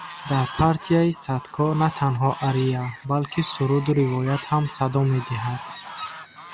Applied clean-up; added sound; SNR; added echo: none; Fowl; 15 dB; none.